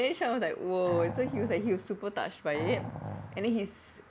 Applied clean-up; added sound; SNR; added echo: none; Animal; 8 dB; none.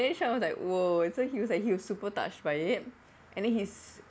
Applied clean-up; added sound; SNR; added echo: none; none; none; none.